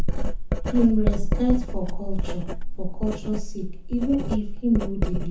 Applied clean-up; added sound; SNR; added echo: none; Writing; -3 dB; reverberation time 0.7 s.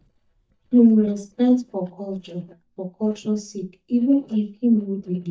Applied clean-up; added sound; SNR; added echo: neural mask model DeepFilterNet 3.